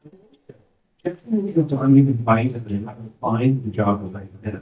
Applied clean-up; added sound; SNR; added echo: neural mask model DeepFilterNet 3.